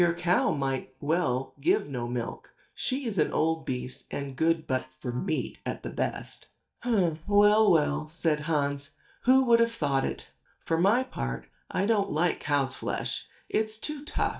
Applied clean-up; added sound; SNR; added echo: neural mask model DeepFilterNet 3.